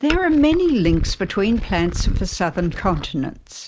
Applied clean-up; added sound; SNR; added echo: none; Glass; 6 dB; none.